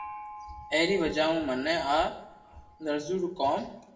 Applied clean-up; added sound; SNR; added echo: none; Gong; 18 dB; reverberation time 0.7 s.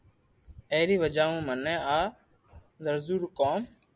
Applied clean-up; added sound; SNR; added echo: none; none; none; none.